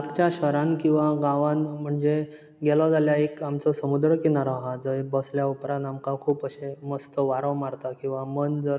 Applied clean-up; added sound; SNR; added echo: none; none; none; none.